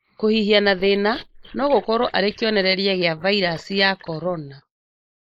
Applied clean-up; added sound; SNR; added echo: neural mask model Resemble Enhance denoiser.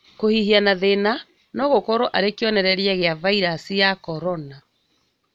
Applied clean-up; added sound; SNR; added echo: none; none; none; none.